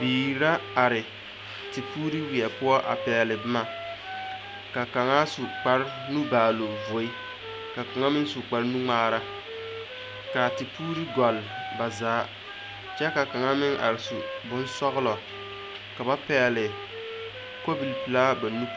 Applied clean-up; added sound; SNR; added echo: none; Wind instrument, woodwind instrument; 11 dB; none.